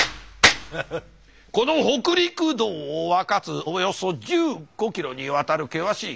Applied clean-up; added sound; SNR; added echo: none; none; none; none.